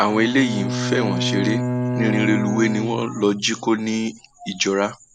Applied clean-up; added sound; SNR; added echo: none; Bowed string instrument; 5 dB; none.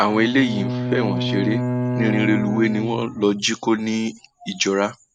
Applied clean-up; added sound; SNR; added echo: neural mask model RNNoise.